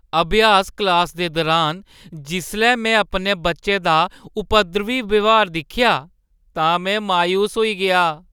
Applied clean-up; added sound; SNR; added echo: none; none; none; none.